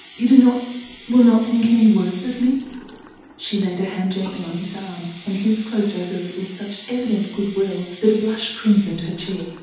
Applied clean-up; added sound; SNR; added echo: none; Water tap, faucet; 14 dB; reverberation time 0.8 s.